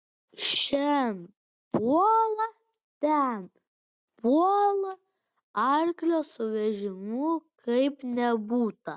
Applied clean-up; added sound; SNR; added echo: none; none; none; none.